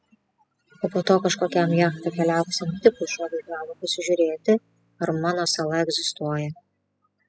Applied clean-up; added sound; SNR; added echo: classical method spectral subtraction.